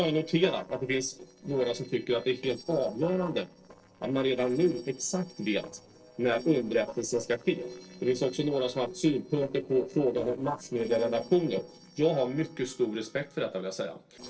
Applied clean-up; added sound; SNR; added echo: neural separator model SepFormer DNS4.